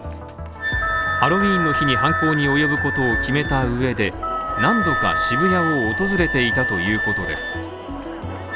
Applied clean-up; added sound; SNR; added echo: none; Wind instrument, woodwind instrument + Wind instrument, woodwind instrument; 1 dB; none.